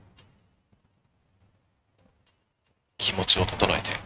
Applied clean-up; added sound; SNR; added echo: neural mask model RNNoise.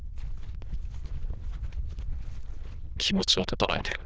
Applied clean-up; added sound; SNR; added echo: neural diffusion model UNIVERSE++.